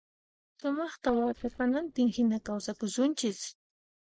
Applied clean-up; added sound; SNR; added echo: neural mask model DeepFilterNet 3.